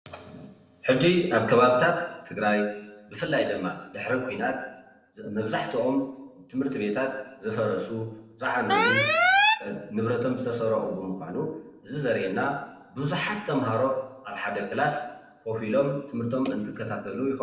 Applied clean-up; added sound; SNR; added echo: none; Alarm; -3 dB; reverberation time 0.8 s.